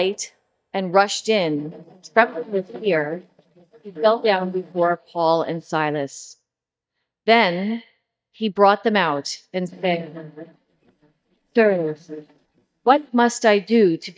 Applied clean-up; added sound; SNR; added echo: neural mask model DeepFilterNet 3.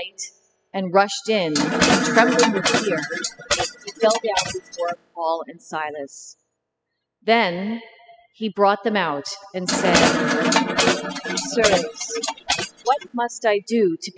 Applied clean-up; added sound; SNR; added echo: classical method spectral subtraction.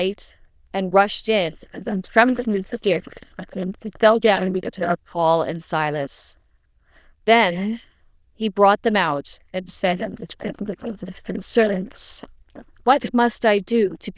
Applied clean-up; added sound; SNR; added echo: neural diffusion model UNIVERSE++.